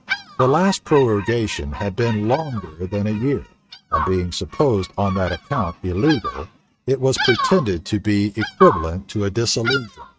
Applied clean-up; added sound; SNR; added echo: neural mask model RNNoise.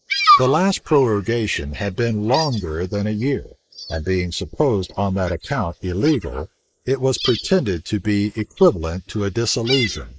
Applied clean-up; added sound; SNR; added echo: neural mask model Resemble Enhance denoiser.